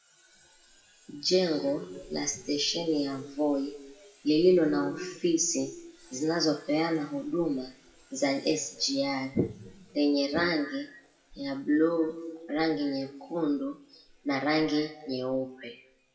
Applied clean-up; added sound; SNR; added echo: classical method WPE with log-MMSE.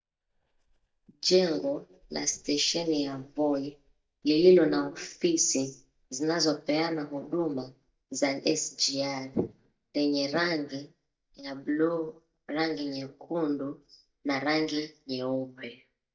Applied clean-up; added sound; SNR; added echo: neural mask model DeepFilterNet 3.